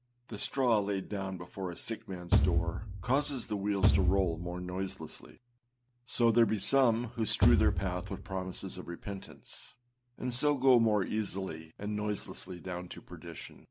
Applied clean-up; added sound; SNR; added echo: none; Bass drum / Thump, thud; -2 dB; none.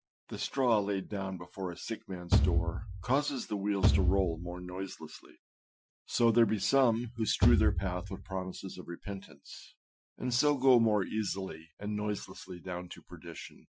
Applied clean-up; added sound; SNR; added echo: classical method Wiener filter.